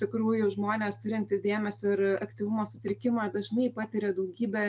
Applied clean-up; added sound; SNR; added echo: none; none; none; none.